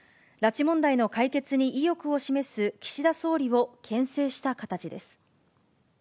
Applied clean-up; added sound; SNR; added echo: none; none; none; none.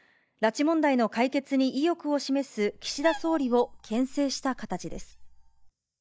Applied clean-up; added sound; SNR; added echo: neural mask model DeepFilterNet 3.